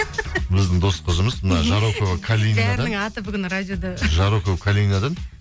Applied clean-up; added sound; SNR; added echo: none; none; none; none.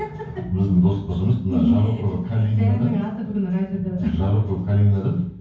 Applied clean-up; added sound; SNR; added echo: none; none; none; reverberation time 0.9 s.